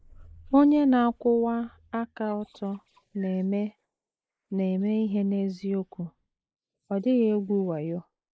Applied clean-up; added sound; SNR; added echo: neural mask model Resemble Enhance denoiser.